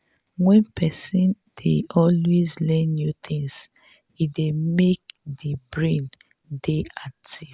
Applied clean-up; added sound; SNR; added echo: none; none; none; none.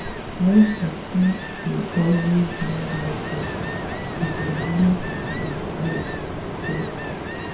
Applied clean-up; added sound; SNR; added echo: none; Ocean; 5 dB; reverberation time 0.7 s.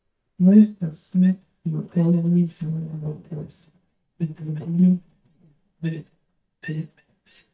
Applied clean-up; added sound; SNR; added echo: neural mask model DeepFilterNet 3.